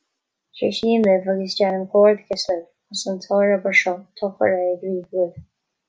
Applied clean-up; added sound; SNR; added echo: none; none; none; none.